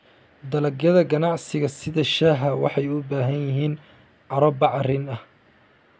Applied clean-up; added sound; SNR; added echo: none; none; none; none.